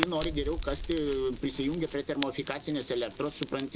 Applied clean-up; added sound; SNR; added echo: none; Crackle + Boom; 6 dB; none.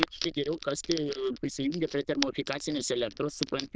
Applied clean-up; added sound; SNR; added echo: neural diffusion model UNIVERSE++.